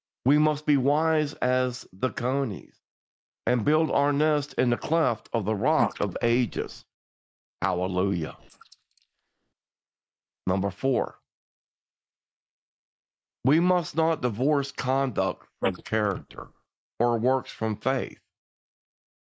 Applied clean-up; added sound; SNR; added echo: neural mask model Resemble Enhance denoiser.